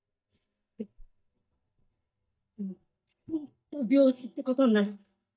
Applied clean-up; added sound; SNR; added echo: neural mask model DeepFilterNet 3.